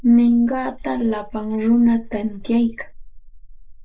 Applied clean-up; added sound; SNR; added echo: neural mask model Resemble Enhance denoiser.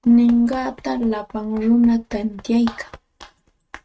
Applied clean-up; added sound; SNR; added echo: neural mask model RNNoise.